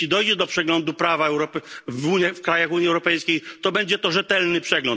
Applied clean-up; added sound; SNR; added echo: none; none; none; none.